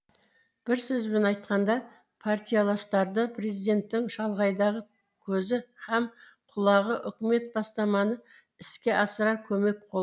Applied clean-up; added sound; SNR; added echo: none; none; none; none.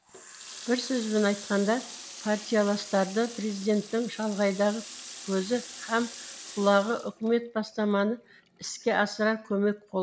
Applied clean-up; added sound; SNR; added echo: none; Water tap, faucet; 16 dB; none.